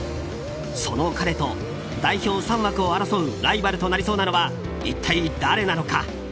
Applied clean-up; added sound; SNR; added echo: none; none; none; none.